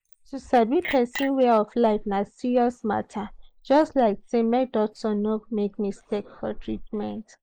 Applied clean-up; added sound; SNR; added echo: neural mask model Resemble Enhance denoiser.